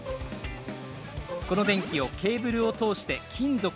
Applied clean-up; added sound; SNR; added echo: none; Bowed string instrument; 15 dB; none.